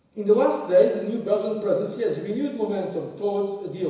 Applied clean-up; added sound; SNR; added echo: none; none; none; reverberation time 1.0 s.